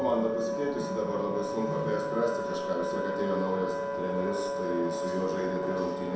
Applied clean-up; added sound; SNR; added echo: none; Wind instrument, woodwind instrument; 2 dB; reverberation time 0.7 s.